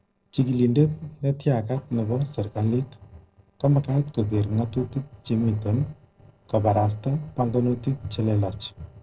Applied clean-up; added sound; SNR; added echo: neural separator model SepFormer DNS4.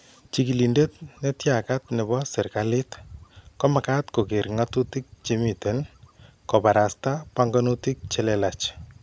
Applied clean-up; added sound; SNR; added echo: none; none; none; none.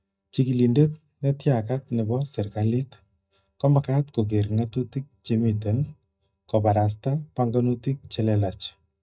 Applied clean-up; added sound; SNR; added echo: neural mask model DeepFilterNet 3.